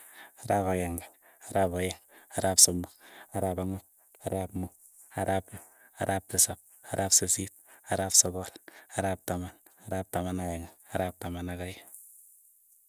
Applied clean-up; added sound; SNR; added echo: none; none; none; none.